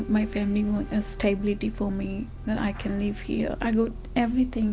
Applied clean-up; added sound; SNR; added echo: none; none; none; none.